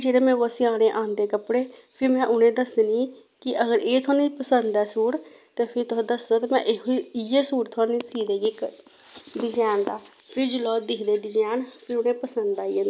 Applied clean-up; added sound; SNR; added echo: none; none; none; none.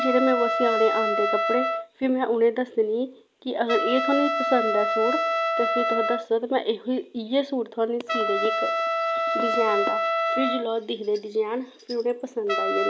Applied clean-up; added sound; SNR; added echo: none; Trumpet; 1 dB; none.